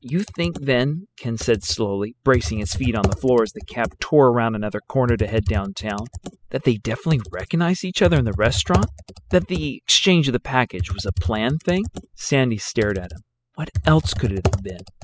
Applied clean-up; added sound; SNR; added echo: classical method spectral subtraction.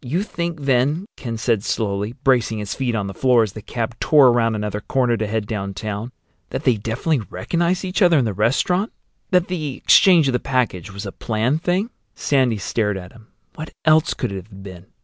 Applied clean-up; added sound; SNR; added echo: none; none; none; none.